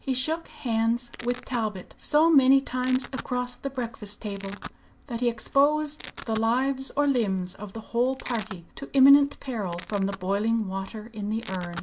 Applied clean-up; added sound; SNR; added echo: none; Domestic sounds, home sounds; 18 dB; none.